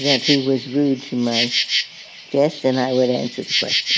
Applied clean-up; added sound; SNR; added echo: none; Insect; 3 dB; none.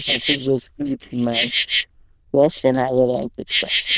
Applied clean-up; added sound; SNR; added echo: neural diffusion model UNIVERSE++.